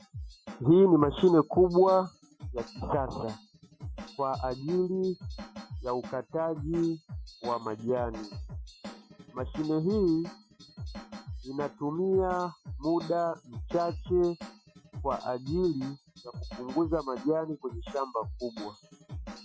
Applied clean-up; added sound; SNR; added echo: classical method Wiener filter.